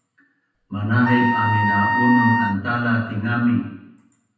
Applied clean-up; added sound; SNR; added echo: none; Wind instrument, woodwind instrument; 1 dB; reverberation time 0.9 s.